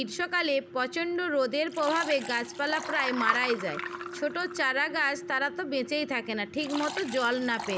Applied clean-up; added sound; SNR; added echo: none; Liquid; 10 dB; none.